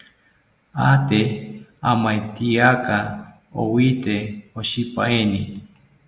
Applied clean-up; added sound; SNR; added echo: none; none; none; none.